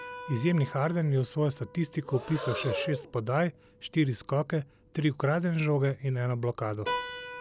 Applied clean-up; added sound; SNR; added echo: none; Keyboard (musical) + Breathing; 12 dB; none.